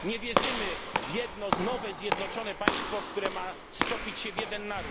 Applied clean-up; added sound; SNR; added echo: none; Walk, footsteps / Slam; -3 dB; none.